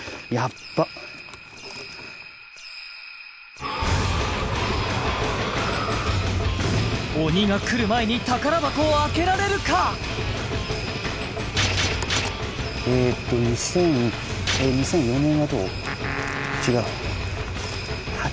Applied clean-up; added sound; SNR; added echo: none; none; none; none.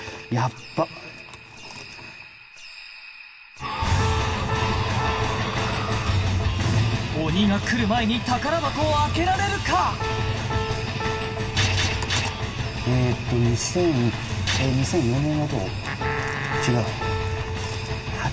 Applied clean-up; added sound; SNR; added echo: none; Piano; 13 dB; reverberation time 2.4 s.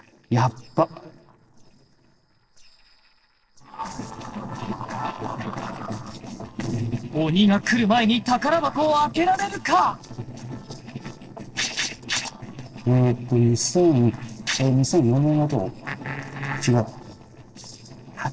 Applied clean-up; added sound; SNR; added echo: neural separator model SepFormer DNS4.